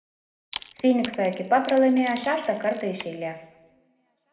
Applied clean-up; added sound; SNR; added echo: none; Wood; 18 dB; reverberation time 0.7 s.